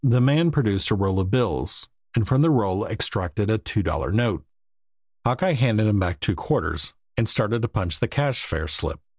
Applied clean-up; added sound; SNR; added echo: none; none; none; none.